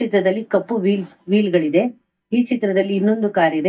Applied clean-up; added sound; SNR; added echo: neural mask model DeepFilterNet 3.